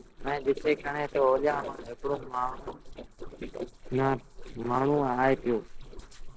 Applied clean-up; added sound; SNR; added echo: neural separator model SepFormer DNS4.